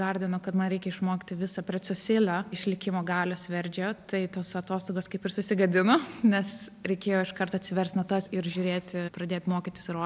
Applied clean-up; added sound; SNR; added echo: none; none; none; none.